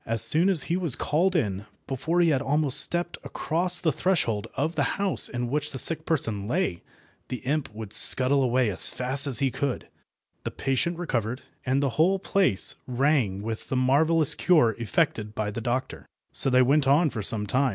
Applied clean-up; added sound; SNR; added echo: none; none; none; none.